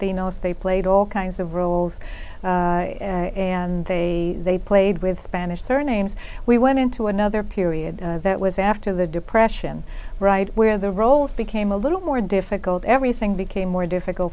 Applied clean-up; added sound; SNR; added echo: none; none; none; none.